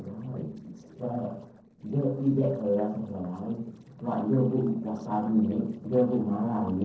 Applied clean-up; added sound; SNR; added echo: neural separator model SepFormer DNS4.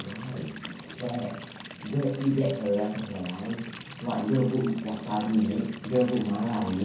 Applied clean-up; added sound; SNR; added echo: none; Stream; 16 dB; reverberation time 0.6 s.